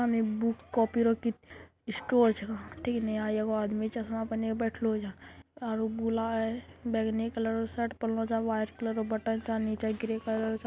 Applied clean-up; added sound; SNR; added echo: none; none; none; none.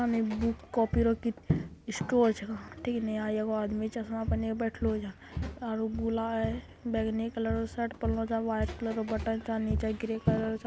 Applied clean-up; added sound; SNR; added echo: none; Walk, footsteps; 6 dB; none.